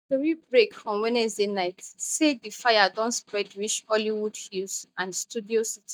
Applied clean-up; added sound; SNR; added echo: neural mask model DeepFilterNet 3.